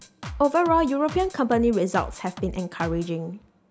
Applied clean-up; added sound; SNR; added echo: none; Drum kit; 14 dB; none.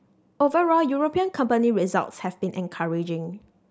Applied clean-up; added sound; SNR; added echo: none; none; none; none.